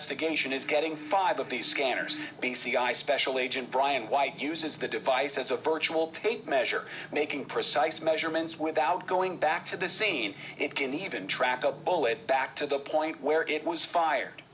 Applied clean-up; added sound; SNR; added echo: none; none; none; none.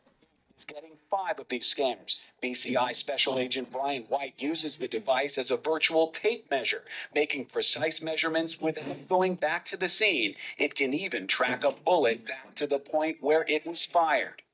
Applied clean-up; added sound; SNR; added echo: neural mask model DeepFilterNet 3.